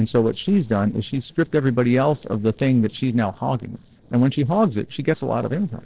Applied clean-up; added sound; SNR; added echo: neural separator model SepFormer DNS4.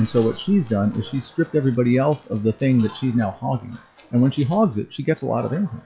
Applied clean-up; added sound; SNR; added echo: classical method log-MMSE.